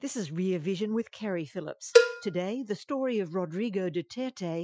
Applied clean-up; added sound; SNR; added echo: classical method Wiener filter.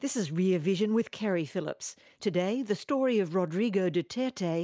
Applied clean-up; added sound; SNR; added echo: none; none; none; none.